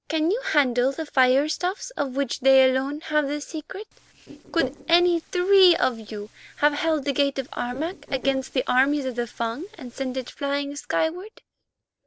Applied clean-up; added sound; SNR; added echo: neural separator model SepFormer DNS4.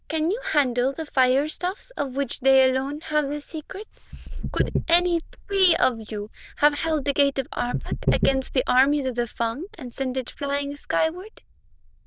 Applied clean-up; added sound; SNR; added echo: neural diffusion model UNIVERSE++.